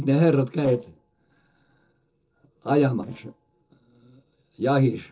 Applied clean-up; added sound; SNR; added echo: neural separator model SepFormer DNS4.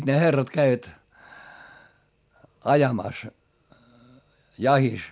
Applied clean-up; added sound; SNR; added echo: none; none; none; none.